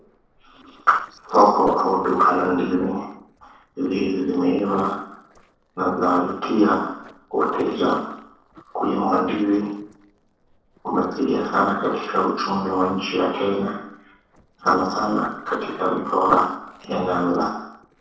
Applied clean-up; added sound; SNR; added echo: neural separator model SepFormer DNS4.